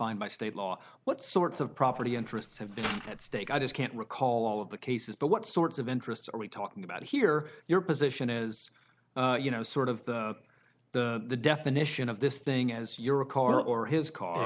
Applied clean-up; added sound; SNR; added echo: none; Mechanisms; 12 dB; none.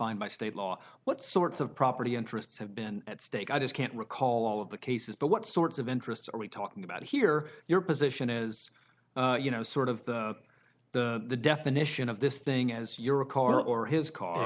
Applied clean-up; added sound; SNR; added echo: none; none; none; none.